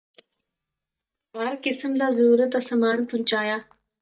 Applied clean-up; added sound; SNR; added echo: neural mask model DeepFilterNet 3.